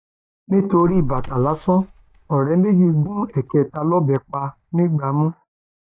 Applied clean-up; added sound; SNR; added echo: neural mask model DeepFilterNet 3.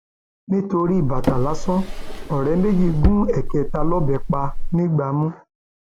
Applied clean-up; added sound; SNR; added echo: none; Drawer open or close; 0 dB; none.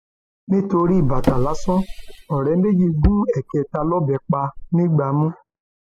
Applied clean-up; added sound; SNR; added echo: classical method spectral subtraction.